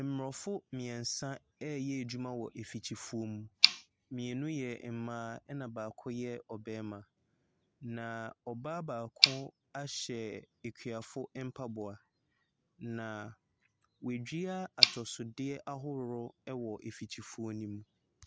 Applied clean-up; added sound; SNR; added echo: none; Tick; -1 dB; none.